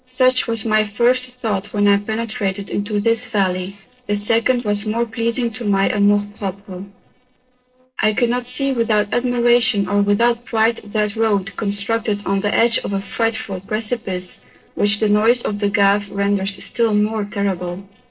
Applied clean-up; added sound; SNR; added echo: neural separator model SepFormer DNS4.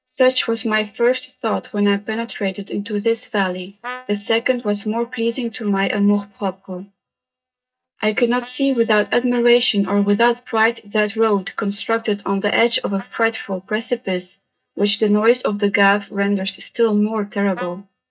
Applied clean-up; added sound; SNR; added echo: neural mask model DeepFilterNet 3.